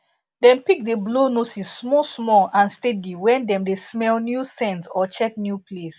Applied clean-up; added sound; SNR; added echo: none; none; none; none.